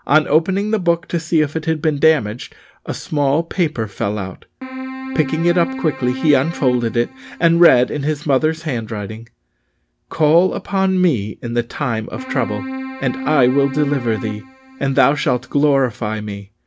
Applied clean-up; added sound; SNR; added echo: none; Keyboard (musical); 11 dB; none.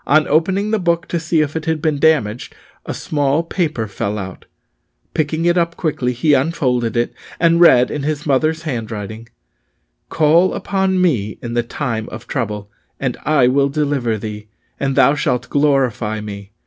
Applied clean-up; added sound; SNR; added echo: none; none; none; none.